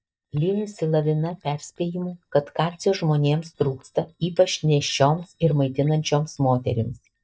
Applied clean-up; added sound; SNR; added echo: neural mask model DeepFilterNet 3.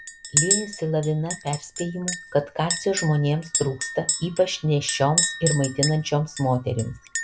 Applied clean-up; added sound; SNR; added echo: none; Chink, clink; 2 dB; none.